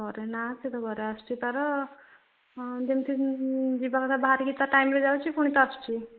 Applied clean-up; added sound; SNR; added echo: neural mask model Resemble Enhance denoiser.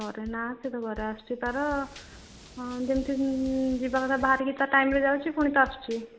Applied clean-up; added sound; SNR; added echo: none; Drum / Drum kit + Water; 18 dB; none.